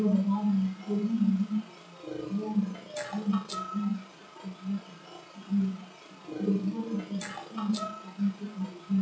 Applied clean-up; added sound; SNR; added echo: classical method WPE with log-MMSE.